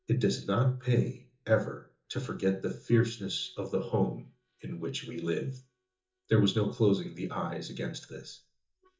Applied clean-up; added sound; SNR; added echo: neural mask model DeepFilterNet 3.